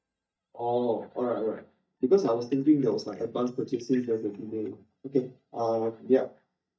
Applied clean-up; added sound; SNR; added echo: neural mask model DeepFilterNet 3.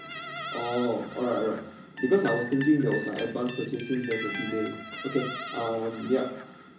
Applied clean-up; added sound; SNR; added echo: none; Guitar; 10 dB; reverberation time 0.5 s.